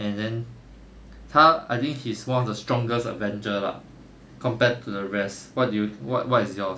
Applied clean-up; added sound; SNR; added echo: none; none; none; none.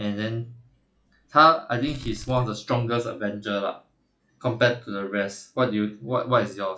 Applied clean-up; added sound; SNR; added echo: classical method log-MMSE.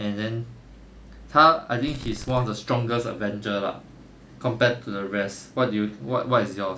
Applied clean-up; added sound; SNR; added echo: none; Fireworks; 14 dB; none.